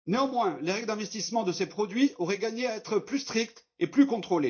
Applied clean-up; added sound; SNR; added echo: neural mask model DeepFilterNet 3.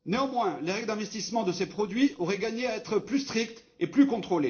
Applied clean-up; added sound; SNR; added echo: neural separator model SepFormer DNS4.